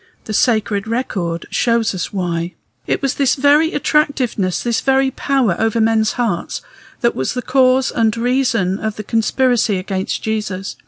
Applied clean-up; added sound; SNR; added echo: none; none; none; none.